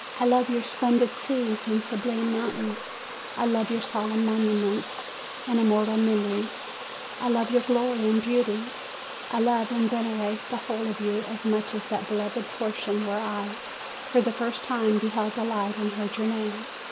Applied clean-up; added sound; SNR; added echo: none; Water; 10 dB; none.